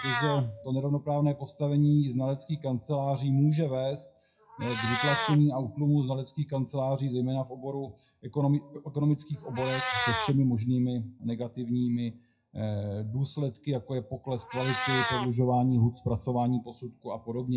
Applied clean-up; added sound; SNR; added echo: classical method WPE with log-MMSE.